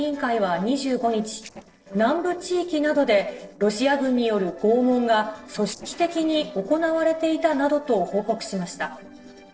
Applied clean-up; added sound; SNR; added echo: neural separator model SepFormer DNS4.